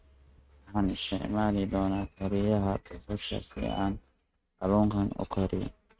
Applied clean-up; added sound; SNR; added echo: neural mask model RNNoise.